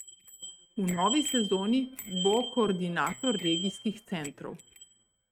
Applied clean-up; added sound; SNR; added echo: neural mask model RNNoise.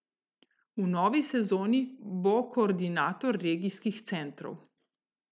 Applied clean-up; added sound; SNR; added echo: none; none; none; none.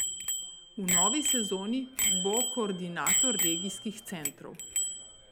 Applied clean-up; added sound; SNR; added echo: none; Bicycle bell; -4 dB; none.